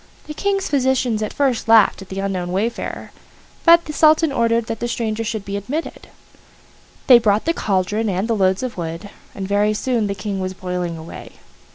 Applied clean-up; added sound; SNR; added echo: none; none; none; none.